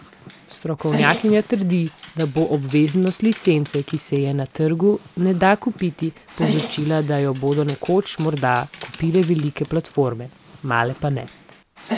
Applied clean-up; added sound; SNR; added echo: none; Dog; 13 dB; none.